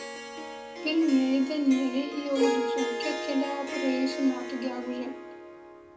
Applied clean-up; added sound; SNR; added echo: none; Harp; 5 dB; reverberation time 0.2 s.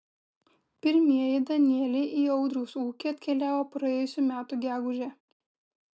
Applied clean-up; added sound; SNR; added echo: none; none; none; none.